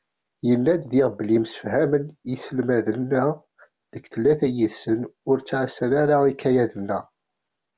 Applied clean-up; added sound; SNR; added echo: none; none; none; none.